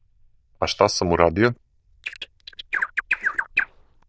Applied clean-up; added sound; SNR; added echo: neural diffusion model UNIVERSE++.